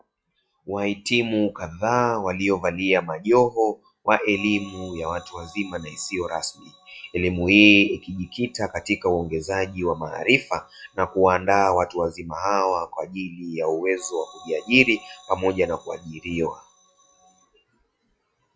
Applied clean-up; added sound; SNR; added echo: classical method log-MMSE.